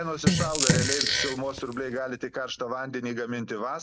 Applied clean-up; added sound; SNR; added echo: none; Fart + Crackle; -3 dB; none.